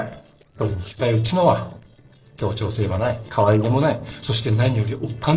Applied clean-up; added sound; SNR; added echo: neural separator model SepFormer DNS4.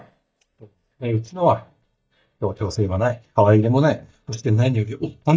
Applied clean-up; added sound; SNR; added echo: neural mask model DeepFilterNet 3.